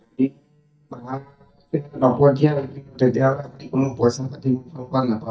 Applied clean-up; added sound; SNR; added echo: neural mask model DeepFilterNet 3.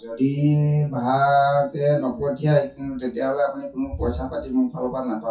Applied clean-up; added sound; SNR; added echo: classical method WPE with log-MMSE.